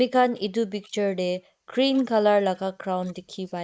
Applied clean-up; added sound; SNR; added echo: neural mask model Resemble Enhance denoiser.